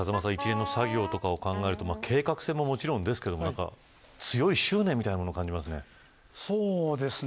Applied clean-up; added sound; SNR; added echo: none; Wind instrument, woodwind instrument; 8 dB; none.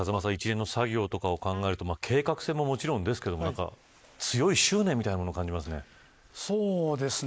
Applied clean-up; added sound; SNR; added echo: neural mask model Resemble Enhance denoiser.